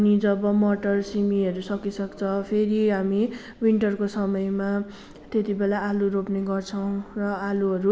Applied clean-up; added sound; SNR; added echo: none; none; none; none.